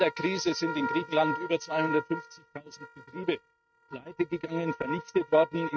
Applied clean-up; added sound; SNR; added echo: neural mask model RNNoise.